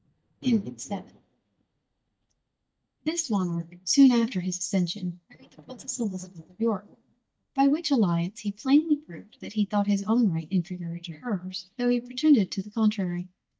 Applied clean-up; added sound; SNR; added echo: neural mask model DeepFilterNet 3.